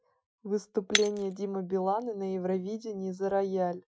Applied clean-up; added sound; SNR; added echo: classical method Wiener filter.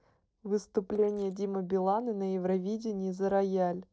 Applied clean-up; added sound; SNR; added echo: neural separator model SepFormer DNS4.